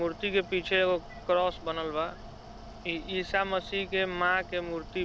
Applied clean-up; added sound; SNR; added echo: none; Mechanical fan; 15 dB; none.